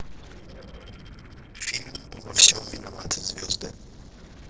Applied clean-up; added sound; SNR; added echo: neural separator model SepFormer DNS4.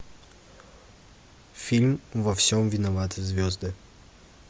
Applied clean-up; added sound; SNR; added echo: none; none; none; none.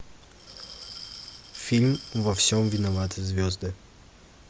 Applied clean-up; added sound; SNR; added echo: none; Glass; 16 dB; none.